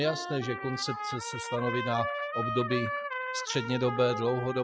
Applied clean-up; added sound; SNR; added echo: classical method spectral subtraction.